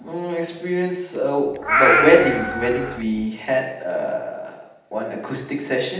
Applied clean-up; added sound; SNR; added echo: none; Meow; -1 dB; reverberation time 0.8 s.